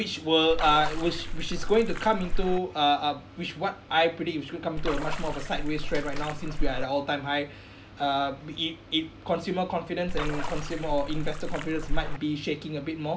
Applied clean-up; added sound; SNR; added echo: none; Splash, splatter; 0 dB; none.